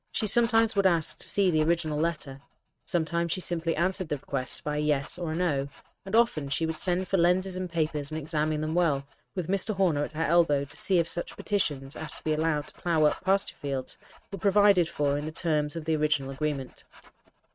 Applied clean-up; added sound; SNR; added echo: neural mask model RNNoise.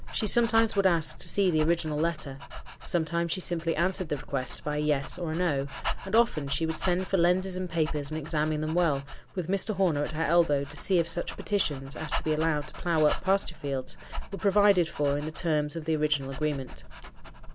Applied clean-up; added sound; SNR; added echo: none; Dog; 8 dB; none.